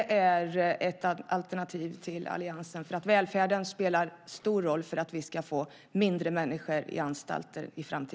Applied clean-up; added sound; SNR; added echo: none; none; none; none.